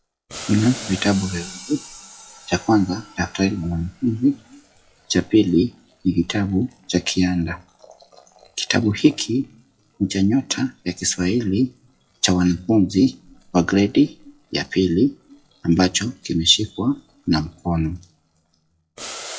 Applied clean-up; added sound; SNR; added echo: classical method WPE with log-MMSE.